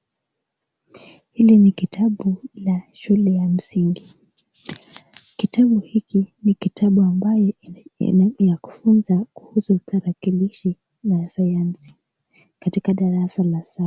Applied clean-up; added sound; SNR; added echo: none; none; none; none.